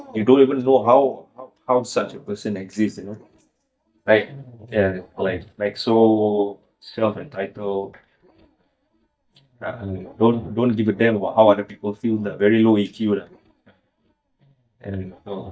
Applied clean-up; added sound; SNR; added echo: neural mask model DeepFilterNet 3.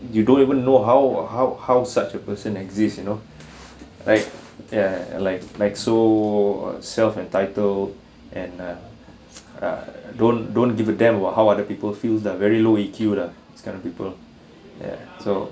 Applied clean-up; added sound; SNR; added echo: none; none; none; none.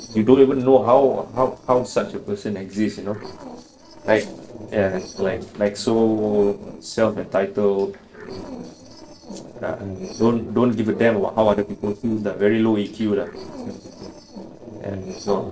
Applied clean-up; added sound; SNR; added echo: neural separator model SepFormer DNS4.